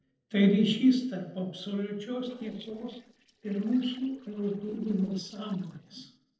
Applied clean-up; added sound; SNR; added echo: neural separator model SepFormer DNS4.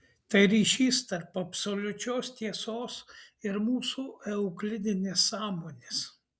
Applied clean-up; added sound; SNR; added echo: none; none; none; none.